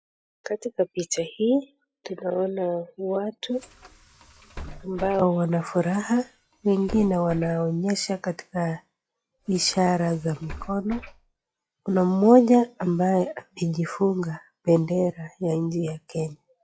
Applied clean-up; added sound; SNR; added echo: classical method log-MMSE.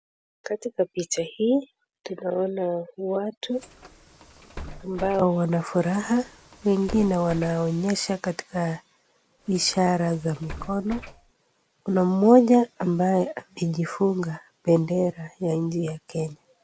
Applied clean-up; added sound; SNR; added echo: none; Bus; 16 dB; none.